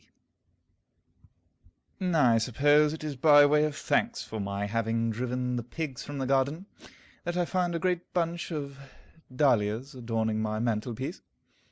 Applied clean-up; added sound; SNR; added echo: none; none; none; none.